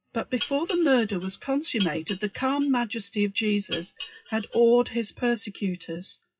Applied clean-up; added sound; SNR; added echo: classical method WPE with log-MMSE.